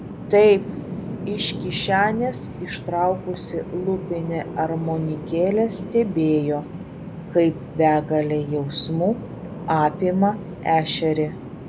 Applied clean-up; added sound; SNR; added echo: none; Bird vocalization, bird call, bird song; 10 dB; none.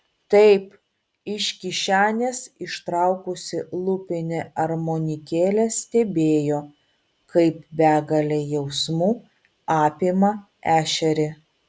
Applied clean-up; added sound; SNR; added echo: none; none; none; none.